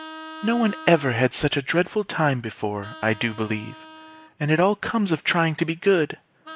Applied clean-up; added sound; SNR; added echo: none; Vehicle horn, car horn, honking; 20 dB; none.